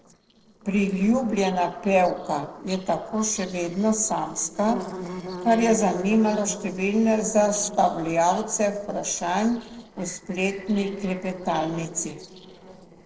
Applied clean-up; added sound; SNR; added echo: neural separator model SepFormer DNS4.